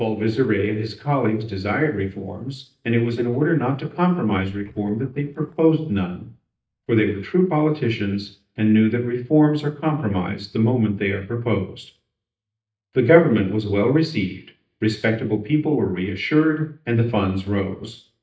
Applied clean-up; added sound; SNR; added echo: neural mask model DeepFilterNet 3.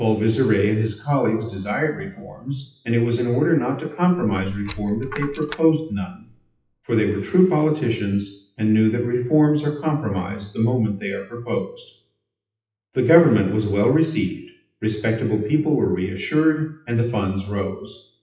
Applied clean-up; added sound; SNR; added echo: classical method WPE with log-MMSE.